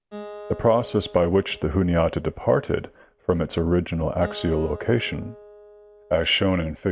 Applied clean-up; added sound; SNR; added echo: none; Acoustic guitar; 19 dB; none.